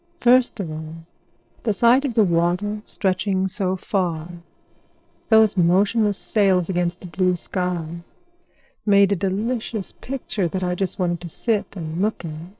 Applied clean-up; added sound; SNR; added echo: neural separator model SepFormer DNS4.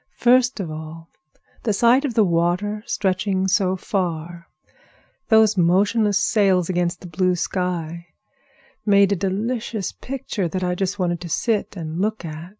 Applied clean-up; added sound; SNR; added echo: none; none; none; none.